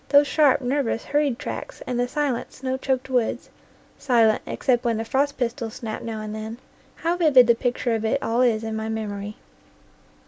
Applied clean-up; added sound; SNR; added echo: none; none; none; none.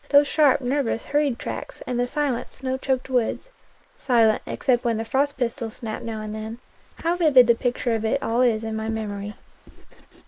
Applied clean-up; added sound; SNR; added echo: neural mask model Resemble Enhance denoiser.